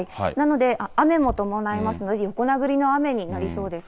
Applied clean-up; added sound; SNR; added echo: none; Engine / Car; 19 dB; none.